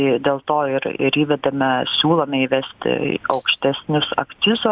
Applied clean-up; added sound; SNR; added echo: none; Rattle (instrument); 9 dB; none.